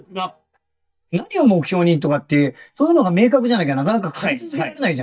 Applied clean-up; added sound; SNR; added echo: neural mask model DeepFilterNet 3.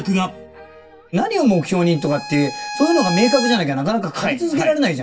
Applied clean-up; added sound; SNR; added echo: none; Bowed string instrument; 10 dB; reverberation time 0.2 s.